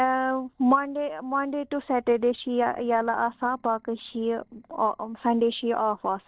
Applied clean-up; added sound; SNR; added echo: neural separator model SepFormer DNS4.